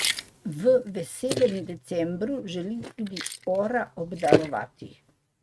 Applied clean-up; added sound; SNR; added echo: neural mask model RNNoise.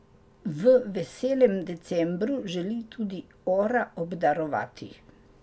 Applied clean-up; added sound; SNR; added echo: none; none; none; none.